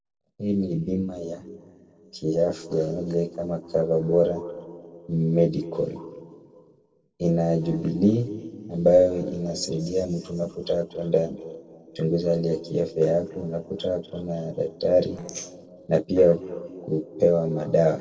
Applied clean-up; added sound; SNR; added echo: neural separator model SepFormer DNS4.